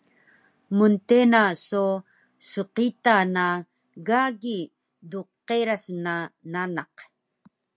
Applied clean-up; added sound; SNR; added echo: none; none; none; none.